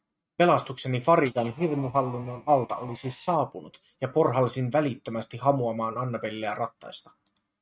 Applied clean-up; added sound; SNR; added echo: neural mask model RNNoise.